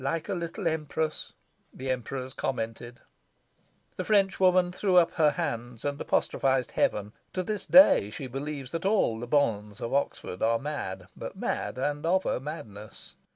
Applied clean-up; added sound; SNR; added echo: none; none; none; none.